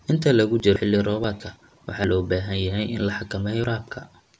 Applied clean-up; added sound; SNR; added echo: none; none; none; none.